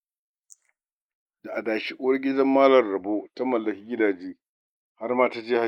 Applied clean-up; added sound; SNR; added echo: neural mask model Resemble Enhance denoiser.